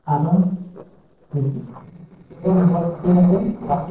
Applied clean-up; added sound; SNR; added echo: neural separator model SepFormer DNS4.